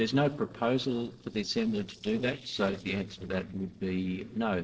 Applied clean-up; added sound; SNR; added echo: neural separator model SepFormer DNS4.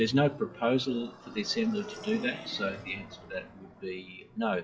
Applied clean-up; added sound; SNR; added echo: classical method WPE with log-MMSE.